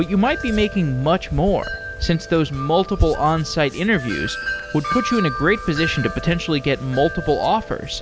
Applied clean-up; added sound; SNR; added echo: none; Wind chime + Hands; 8 dB; none.